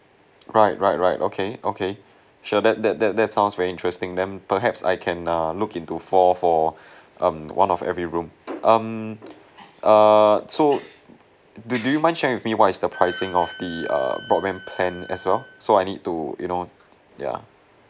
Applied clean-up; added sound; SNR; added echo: none; Wind instrument, woodwind instrument; 17 dB; none.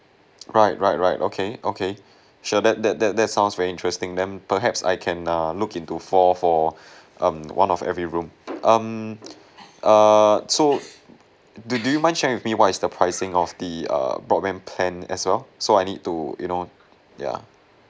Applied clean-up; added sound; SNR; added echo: none; none; none; none.